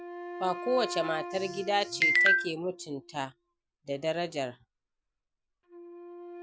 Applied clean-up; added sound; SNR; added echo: none; Wind instrument, woodwind instrument; 12 dB; none.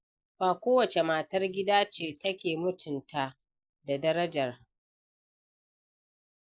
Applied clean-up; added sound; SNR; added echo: neural mask model Resemble Enhance denoiser.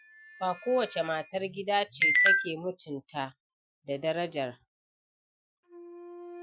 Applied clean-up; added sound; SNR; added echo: classical method Wiener filter.